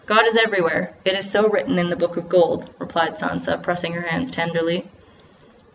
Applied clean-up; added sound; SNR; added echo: none; none; none; none.